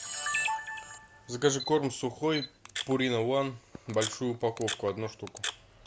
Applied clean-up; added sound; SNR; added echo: none; Camera; 7 dB; none.